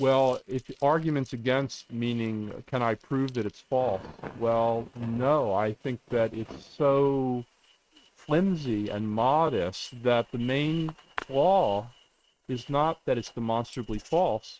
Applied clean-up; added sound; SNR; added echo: neural mask model RNNoise.